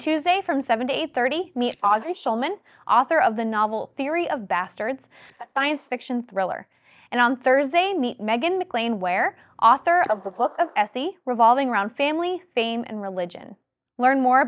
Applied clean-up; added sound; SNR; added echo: neural mask model DeepFilterNet 3.